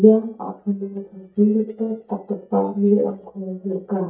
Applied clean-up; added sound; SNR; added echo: neural mask model DeepFilterNet 3.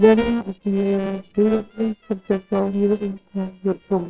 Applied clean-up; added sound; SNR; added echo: neural separator model SepFormer WHAMR!.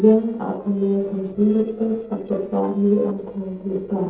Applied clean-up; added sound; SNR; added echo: neural separator model SepFormer DNS4.